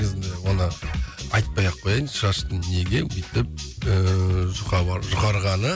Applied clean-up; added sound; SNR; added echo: none; none; none; none.